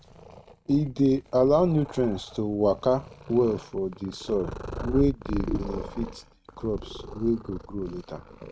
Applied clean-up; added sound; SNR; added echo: neural mask model RNNoise.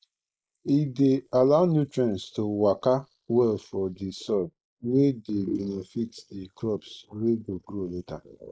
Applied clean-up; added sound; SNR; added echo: neural mask model Resemble Enhance denoiser.